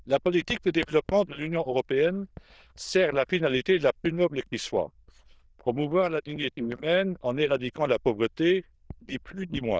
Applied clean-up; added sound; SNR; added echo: neural diffusion model UNIVERSE++.